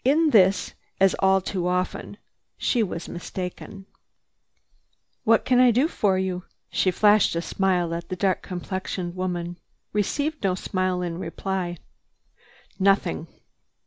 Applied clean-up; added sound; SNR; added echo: none; none; none; none.